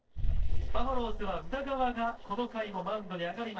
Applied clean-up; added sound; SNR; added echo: neural separator model SepFormer DNS4.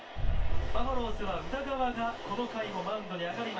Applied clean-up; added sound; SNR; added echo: none; Boom; -3 dB; reverberation time 0.2 s.